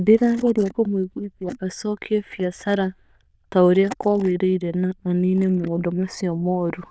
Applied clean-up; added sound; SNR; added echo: neural diffusion model UNIVERSE++.